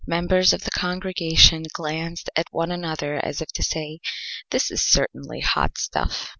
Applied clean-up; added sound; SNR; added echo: none; none; none; none.